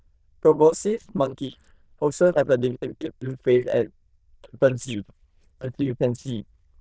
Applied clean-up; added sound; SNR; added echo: neural diffusion model UNIVERSE++.